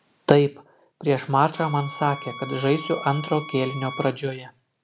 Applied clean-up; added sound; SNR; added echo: none; Bowed string instrument; 13 dB; none.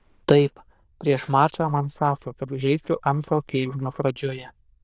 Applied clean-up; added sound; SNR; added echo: neural diffusion model UNIVERSE++.